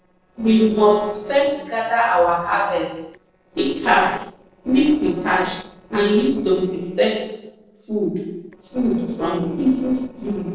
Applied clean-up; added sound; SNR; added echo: neural separator model SepFormer DNS4.